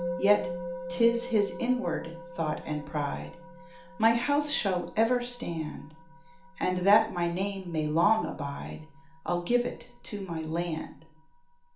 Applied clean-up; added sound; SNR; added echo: none; Musical instrument; 13 dB; reverberation time 0.4 s.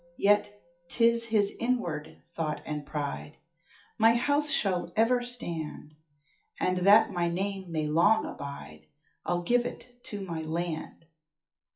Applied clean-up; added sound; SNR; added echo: classical method WPE with log-MMSE.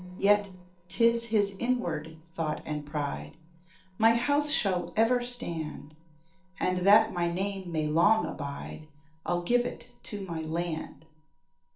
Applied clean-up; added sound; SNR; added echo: neural separator model SepFormer DNS4.